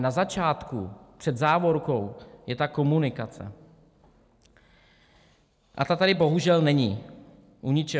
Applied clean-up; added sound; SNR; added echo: none; none; none; none.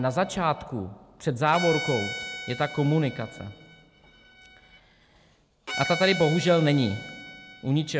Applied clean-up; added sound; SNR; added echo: none; Bowed string instrument; 11 dB; none.